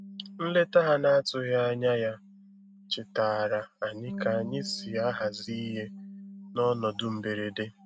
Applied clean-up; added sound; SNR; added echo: neural mask model RNNoise.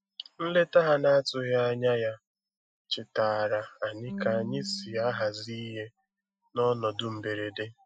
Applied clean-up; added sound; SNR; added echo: classical method Wiener filter.